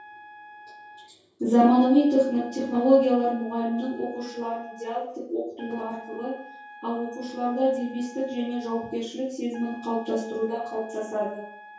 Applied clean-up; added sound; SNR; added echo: none; Trumpet; 20 dB; reverberation time 0.6 s.